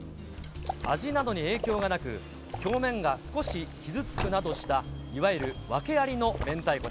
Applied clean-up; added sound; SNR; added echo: none; Car + Liquid; 11 dB; none.